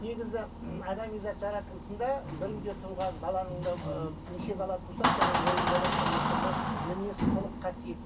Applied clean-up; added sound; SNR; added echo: none; Door; -3 dB; reverberation time 0.2 s.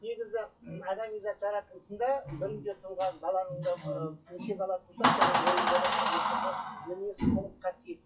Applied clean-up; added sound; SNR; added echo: classical method WPE with log-MMSE.